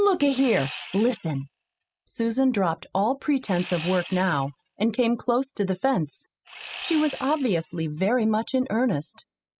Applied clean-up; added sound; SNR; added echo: classical method spectral subtraction.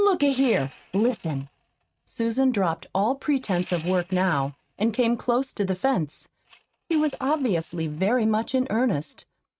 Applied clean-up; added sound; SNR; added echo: neural mask model RNNoise.